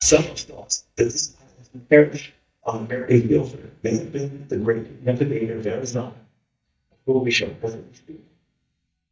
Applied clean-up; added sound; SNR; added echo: neural mask model DeepFilterNet 3.